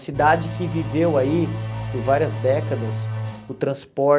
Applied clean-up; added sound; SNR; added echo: none; Engine / Domestic sounds, home sounds; 6 dB; none.